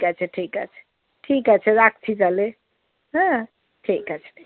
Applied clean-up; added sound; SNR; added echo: none; none; none; none.